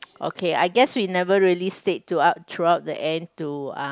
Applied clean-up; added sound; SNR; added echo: none; none; none; none.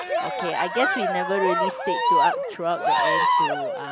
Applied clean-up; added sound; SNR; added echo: none; Cheering; -5 dB; none.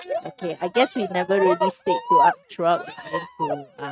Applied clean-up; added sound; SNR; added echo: neural mask model RNNoise.